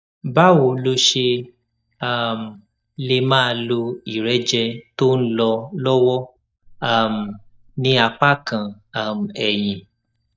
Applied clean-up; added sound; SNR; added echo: neural mask model DeepFilterNet 3.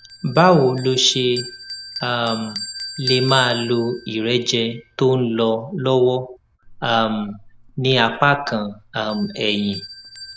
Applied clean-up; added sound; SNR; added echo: none; Bell; 15 dB; none.